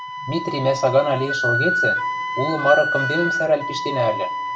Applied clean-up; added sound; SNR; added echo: none; Wind instrument, woodwind instrument; 2 dB; reverberation time 0.8 s.